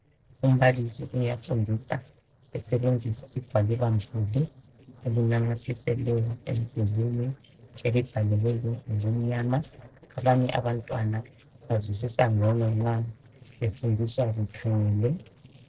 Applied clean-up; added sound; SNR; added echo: neural separator model SepFormer DNS4.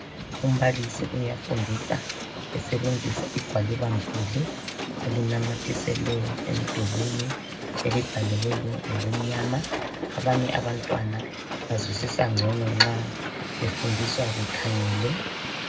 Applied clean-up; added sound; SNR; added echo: none; Hiss; 5 dB; reverberation time 0.3 s.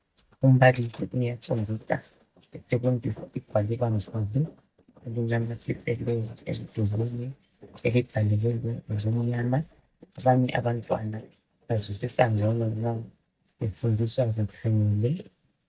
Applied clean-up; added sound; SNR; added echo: neural mask model DeepFilterNet 3.